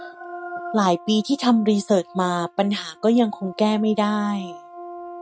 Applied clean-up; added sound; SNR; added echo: neural mask model RNNoise.